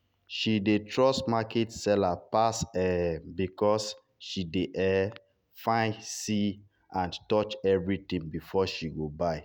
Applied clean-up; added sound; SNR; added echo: none; none; none; none.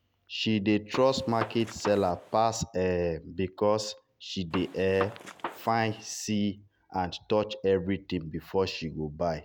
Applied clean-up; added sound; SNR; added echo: none; Gunshot, gunfire; 11 dB; none.